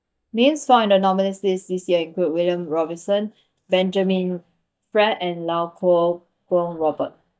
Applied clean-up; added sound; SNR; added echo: neural mask model DeepFilterNet 3.